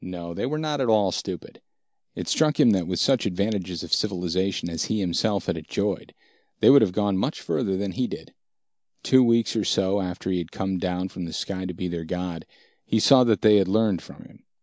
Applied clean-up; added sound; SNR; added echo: none; none; none; none.